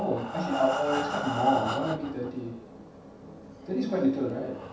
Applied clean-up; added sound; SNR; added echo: none; Breathing; 7 dB; reverberation time 0.7 s.